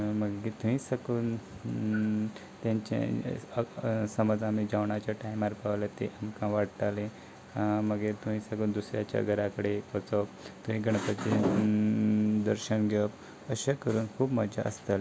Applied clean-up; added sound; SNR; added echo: none; none; none; none.